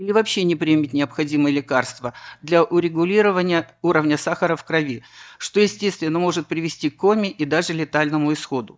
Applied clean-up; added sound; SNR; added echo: neural mask model DeepFilterNet 3.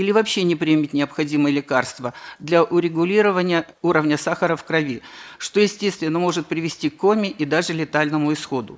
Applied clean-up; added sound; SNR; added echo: neural mask model Resemble Enhance denoiser.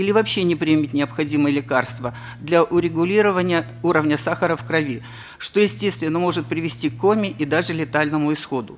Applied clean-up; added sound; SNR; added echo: none; Bass guitar; 16 dB; none.